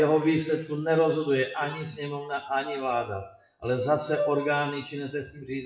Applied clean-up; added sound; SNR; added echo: classical method WPE with log-MMSE.